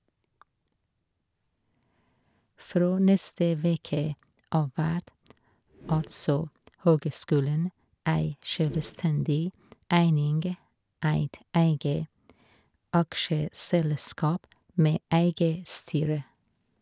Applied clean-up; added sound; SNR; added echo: none; Whoosh, swoosh, swish; 20 dB; none.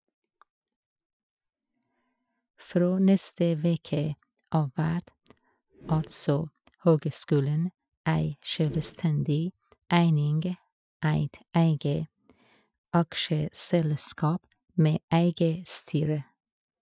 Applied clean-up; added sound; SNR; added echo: classical method Wiener filter.